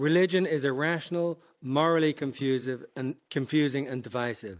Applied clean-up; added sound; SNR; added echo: neural mask model Resemble Enhance denoiser.